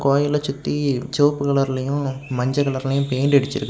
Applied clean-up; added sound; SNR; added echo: none; none; none; none.